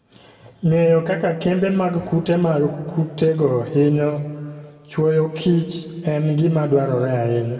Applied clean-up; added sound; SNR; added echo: none; none; none; reverberation time 1.7 s.